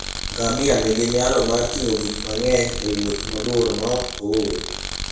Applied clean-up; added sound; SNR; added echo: none; Tools; 6 dB; reverberation time 0.6 s.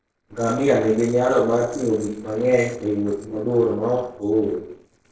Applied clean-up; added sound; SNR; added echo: neural separator model SepFormer DNS4.